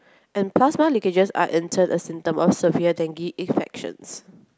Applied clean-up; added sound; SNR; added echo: none; none; none; none.